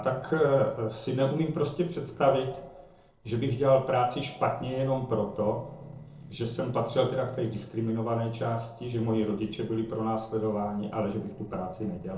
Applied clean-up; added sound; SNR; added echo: neural separator model SepFormer DNS4.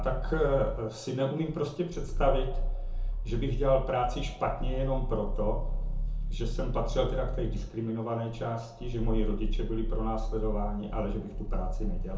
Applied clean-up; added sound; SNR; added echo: none; Growling; 0 dB; reverberation time 0.6 s.